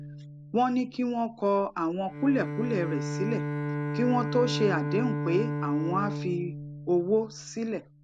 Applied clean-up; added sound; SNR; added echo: none; Bowed string instrument; 5 dB; none.